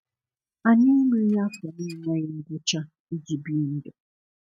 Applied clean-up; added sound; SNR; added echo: neural mask model RNNoise.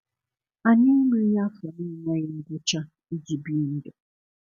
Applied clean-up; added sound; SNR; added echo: none; none; none; none.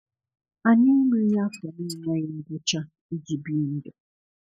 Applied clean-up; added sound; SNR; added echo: neural mask model Resemble Enhance denoiser.